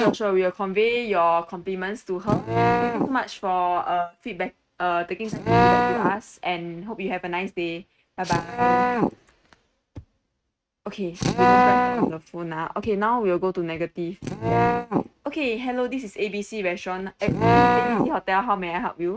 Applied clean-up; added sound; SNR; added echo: neural mask model RNNoise.